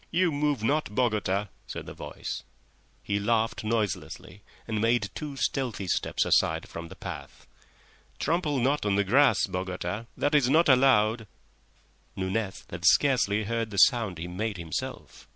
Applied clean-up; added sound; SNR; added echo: none; none; none; none.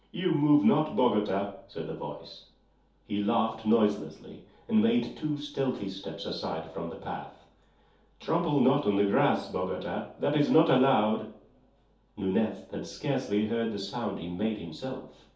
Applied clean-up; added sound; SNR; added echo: none; none; none; reverberation time 0.5 s.